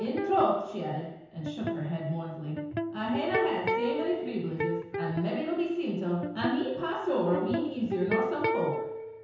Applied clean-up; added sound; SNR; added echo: none; Electric guitar; 4 dB; reverberation time 0.9 s.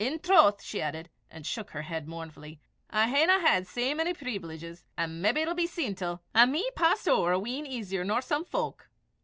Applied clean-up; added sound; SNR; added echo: none; none; none; none.